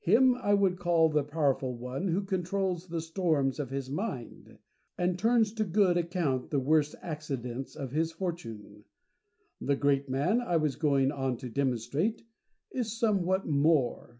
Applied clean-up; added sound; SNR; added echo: none; none; none; none.